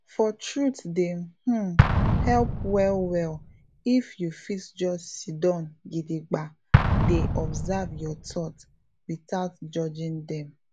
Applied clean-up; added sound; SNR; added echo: none; Explosion; 0 dB; none.